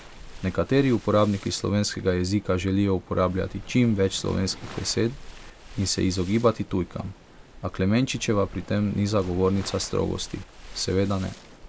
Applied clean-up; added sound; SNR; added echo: none; Waves, surf; 17 dB; none.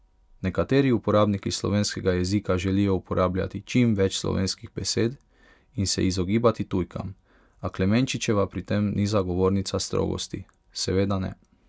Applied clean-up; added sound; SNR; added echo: none; none; none; none.